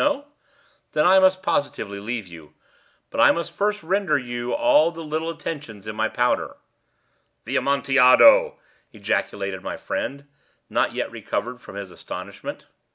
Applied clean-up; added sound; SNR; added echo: none; none; none; none.